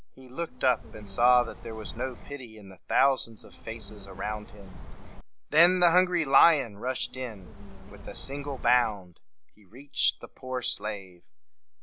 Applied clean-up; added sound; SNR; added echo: none; Bird; 12 dB; none.